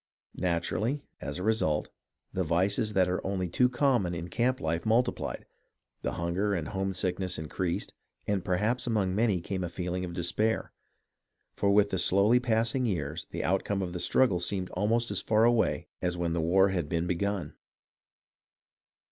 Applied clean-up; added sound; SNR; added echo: none; none; none; none.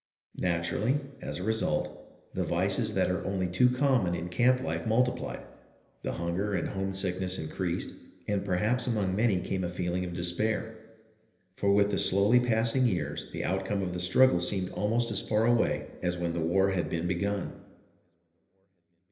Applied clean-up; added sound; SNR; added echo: none; none; none; reverberation time 1.4 s.